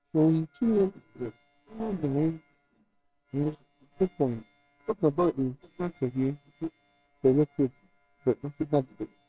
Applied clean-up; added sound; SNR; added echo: neural separator model SepFormer WHAMR!.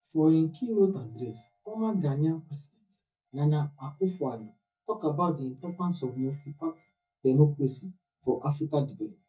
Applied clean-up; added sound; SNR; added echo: neural mask model DeepFilterNet 3.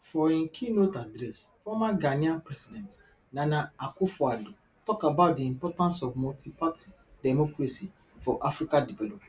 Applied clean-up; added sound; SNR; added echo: none; none; none; none.